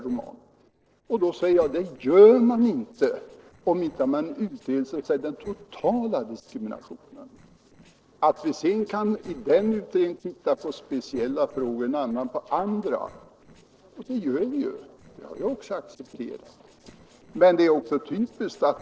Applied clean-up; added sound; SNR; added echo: neural separator model SepFormer DNS4.